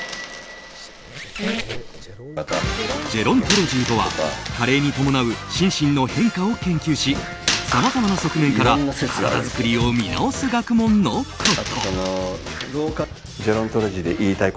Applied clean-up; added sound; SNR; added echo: none; Squeak + Coin (dropping); 11 dB; none.